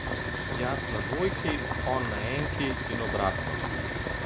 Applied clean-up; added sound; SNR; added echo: none; Boiling; -2 dB; none.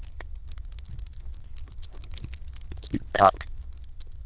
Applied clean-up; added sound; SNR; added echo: neural diffusion model UNIVERSE++.